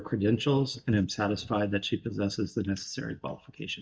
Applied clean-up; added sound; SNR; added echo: neural mask model DeepFilterNet 3.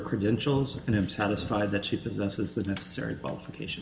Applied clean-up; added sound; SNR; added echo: none; Thunder / Wind; 13 dB; reverberation time 0.7 s.